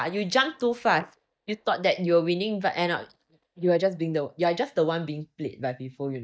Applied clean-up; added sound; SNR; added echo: neural mask model DeepFilterNet 3.